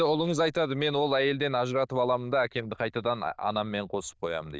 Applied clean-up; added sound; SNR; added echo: neural diffusion model UNIVERSE++.